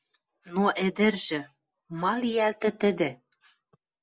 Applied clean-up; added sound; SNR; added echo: none; none; none; none.